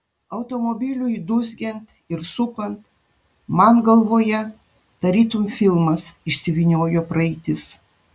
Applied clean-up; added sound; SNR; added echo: none; none; none; none.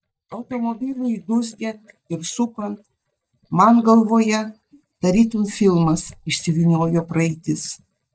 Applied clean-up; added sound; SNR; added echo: neural mask model DeepFilterNet 3.